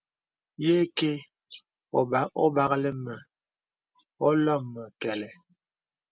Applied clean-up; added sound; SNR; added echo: none; none; none; none.